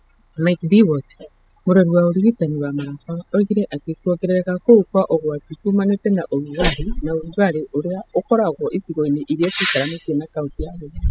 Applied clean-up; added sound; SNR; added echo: classical method spectral subtraction.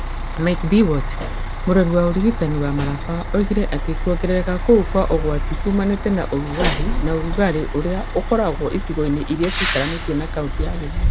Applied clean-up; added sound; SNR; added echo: none; Truck; 2 dB; none.